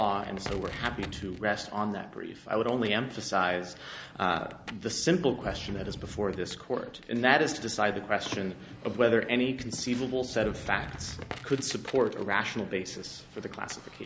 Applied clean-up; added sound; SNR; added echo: none; Sliding door + Crackle; 15 dB; none.